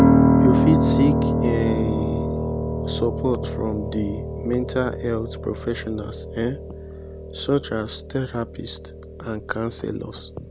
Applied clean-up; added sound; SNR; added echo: none; Piano; -3 dB; none.